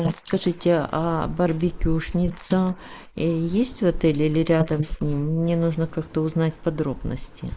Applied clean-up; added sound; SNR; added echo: neural mask model Resemble Enhance denoiser.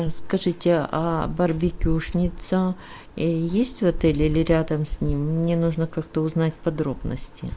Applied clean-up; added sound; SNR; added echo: none; none; none; none.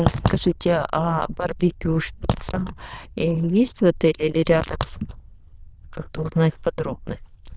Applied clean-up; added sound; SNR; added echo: neural diffusion model UNIVERSE++.